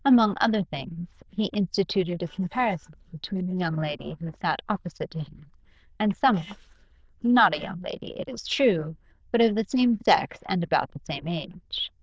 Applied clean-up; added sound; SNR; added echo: neural diffusion model UNIVERSE++.